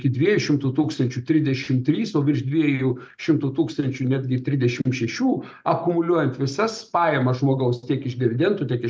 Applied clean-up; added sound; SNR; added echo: none; none; none; none.